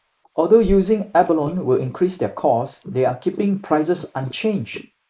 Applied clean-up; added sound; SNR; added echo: neural mask model Resemble Enhance denoiser.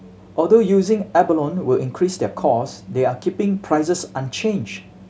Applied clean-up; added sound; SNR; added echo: none; none; none; none.